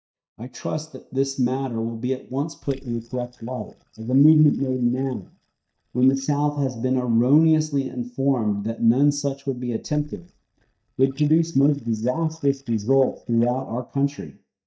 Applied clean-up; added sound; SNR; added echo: neural mask model DeepFilterNet 3.